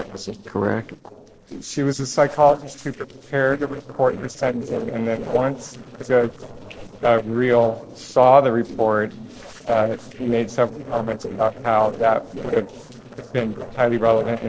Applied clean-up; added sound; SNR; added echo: neural separator model SepFormer DNS4.